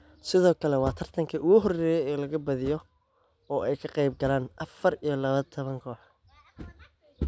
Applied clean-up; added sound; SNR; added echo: none; none; none; none.